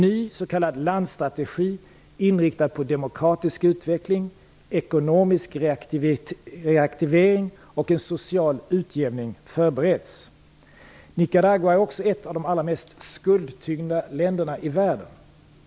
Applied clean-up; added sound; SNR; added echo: none; none; none; none.